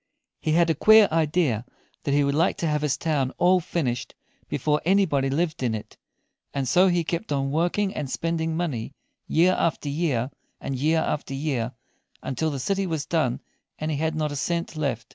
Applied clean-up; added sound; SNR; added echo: none; none; none; none.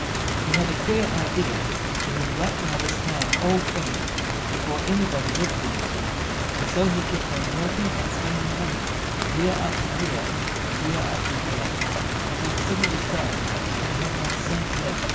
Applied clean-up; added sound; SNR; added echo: none; Rain; -4 dB; reverberation time 1.1 s.